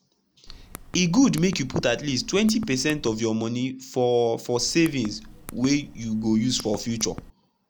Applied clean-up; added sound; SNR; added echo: none; Typing; 17 dB; none.